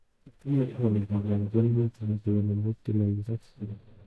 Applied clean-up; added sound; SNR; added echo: neural mask model DeepFilterNet 3.